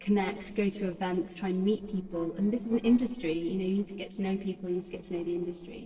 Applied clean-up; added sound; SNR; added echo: neural separator model SepFormer DNS4.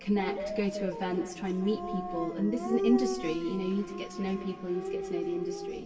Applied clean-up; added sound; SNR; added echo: none; Dog; 5 dB; reverberation time 2.0 s.